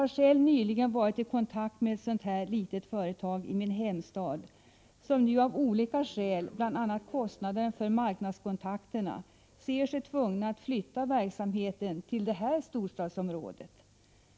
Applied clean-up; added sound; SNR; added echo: none; none; none; none.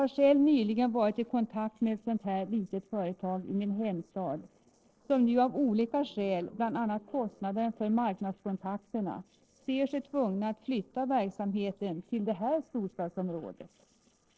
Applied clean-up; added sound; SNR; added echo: neural separator model SepFormer DNS4.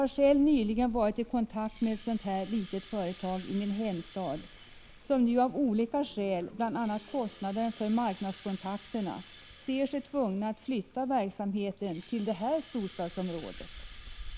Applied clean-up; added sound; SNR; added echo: none; Rain + Rattle (instrument); 16 dB; none.